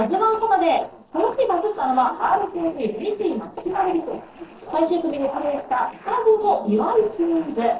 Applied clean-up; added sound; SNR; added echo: neural separator model SepFormer DNS4.